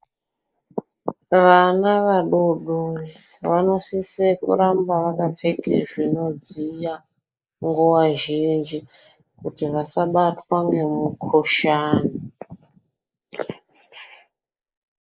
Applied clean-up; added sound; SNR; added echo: neural mask model Resemble Enhance denoiser.